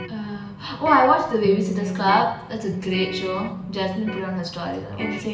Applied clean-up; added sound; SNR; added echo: none; Electric guitar; 9 dB; reverberation time 0.8 s.